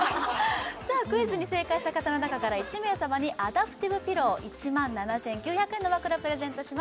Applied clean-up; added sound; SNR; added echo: none; none; none; none.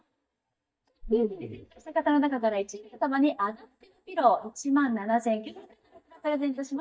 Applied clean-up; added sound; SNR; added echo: neural mask model DeepFilterNet 3.